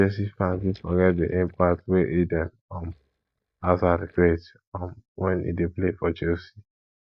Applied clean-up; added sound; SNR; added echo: neural mask model DeepFilterNet 3.